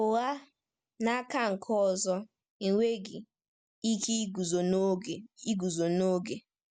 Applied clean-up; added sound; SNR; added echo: none; none; none; none.